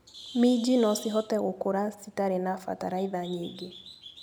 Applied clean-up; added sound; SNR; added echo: none; Bird; 20 dB; none.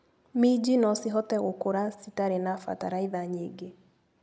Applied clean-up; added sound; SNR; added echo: none; none; none; none.